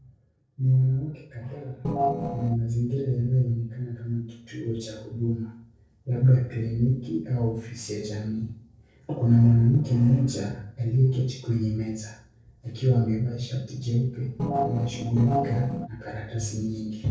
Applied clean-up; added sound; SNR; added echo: neural separator model SepFormer DNS4.